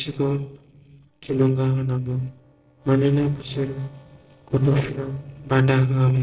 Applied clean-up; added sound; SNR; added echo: neural separator model SepFormer DNS4.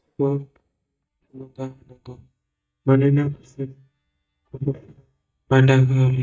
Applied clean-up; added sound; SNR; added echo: neural mask model DeepFilterNet 3.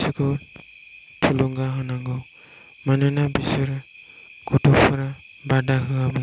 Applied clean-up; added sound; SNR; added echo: none; none; none; none.